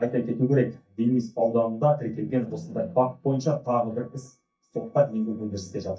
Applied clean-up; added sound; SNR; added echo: neural mask model DeepFilterNet 3.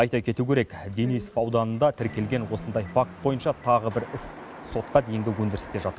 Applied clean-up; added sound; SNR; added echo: none; none; none; none.